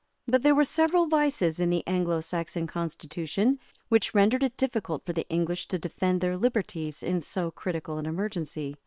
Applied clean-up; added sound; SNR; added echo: neural separator model SepFormer WHAM!.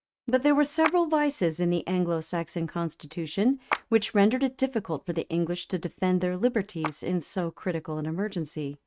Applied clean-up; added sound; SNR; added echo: neural mask model RNNoise.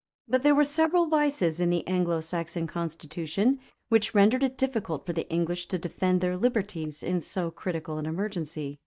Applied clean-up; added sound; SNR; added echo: neural mask model DeepFilterNet 3.